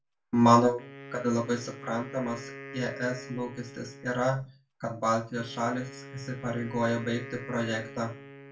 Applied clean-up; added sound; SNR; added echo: none; Wind instrument, woodwind instrument; 15 dB; reverberation time 0.2 s.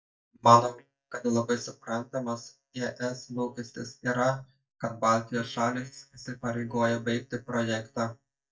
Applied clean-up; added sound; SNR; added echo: neural mask model DeepFilterNet 3.